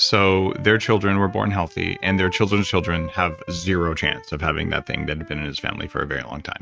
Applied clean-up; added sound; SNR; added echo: neural mask model RNNoise.